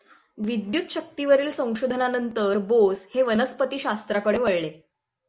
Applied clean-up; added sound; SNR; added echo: none; none; none; none.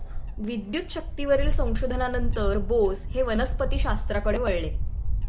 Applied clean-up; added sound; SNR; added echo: none; Wind / Bird; -2 dB; none.